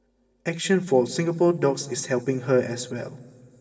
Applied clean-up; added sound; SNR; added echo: none; none; none; reverberation time 2.8 s.